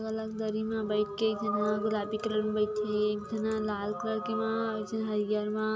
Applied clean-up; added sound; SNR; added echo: none; none; none; none.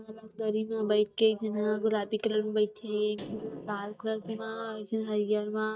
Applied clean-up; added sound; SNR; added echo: neural mask model DeepFilterNet 3.